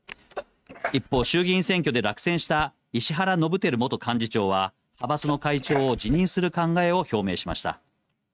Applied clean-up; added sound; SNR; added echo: neural mask model RNNoise.